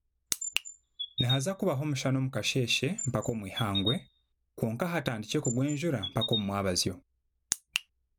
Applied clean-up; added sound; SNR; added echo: none; Chirp, tweet; 7 dB; none.